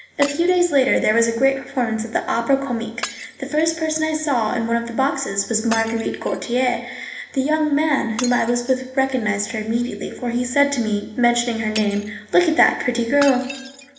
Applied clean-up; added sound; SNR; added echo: none; Shatter; 18 dB; reverberation time 1.0 s.